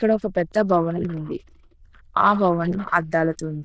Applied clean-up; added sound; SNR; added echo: neural diffusion model UNIVERSE++.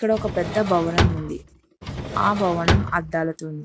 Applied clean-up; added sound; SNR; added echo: none; Drawer open or close; 2 dB; none.